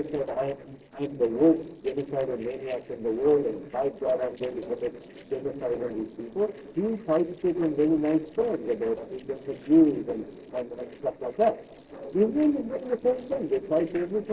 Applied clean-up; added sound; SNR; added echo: neural separator model SepFormer DNS4.